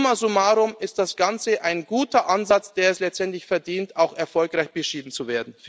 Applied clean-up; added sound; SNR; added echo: none; none; none; none.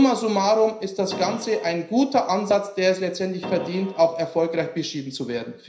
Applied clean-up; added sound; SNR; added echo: none; Keyboard (musical); 11 dB; reverberation time 0.5 s.